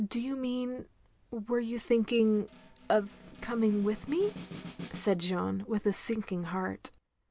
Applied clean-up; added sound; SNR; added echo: none; Snare drum; 16 dB; none.